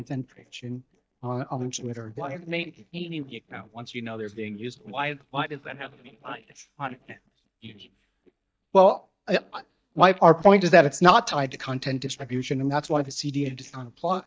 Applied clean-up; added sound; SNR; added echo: neural mask model DeepFilterNet 3.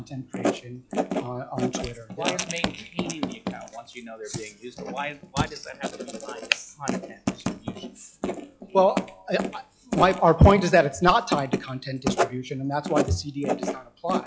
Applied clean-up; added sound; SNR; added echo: classical method log-MMSE.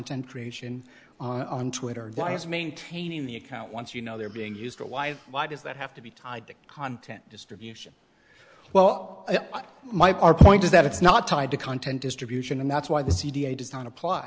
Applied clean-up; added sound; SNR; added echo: none; none; none; none.